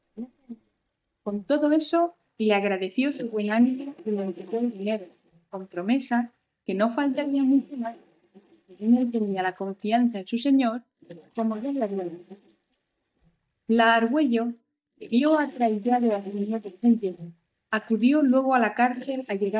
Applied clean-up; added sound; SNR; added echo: neural mask model DeepFilterNet 3.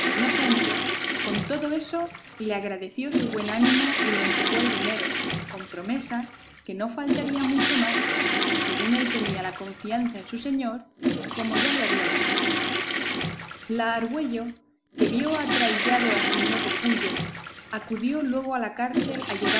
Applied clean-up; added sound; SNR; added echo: none; Toilet flush / Water; -2 dB; none.